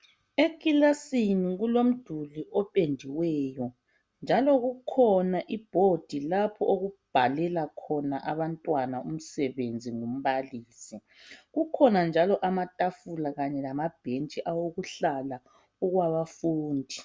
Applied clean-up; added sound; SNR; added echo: none; none; none; none.